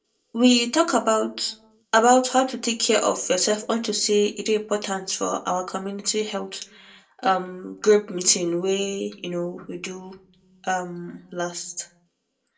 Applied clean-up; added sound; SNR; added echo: none; none; none; reverberation time 0.2 s.